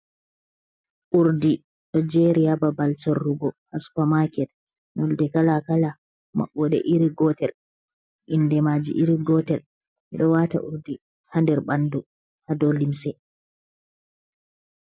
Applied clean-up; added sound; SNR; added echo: none; none; none; none.